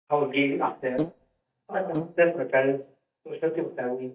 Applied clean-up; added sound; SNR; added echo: neural mask model DeepFilterNet 3.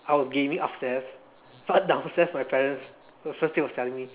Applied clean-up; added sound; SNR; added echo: none; none; none; none.